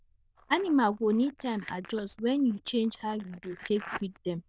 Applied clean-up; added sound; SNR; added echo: neural diffusion model UNIVERSE++.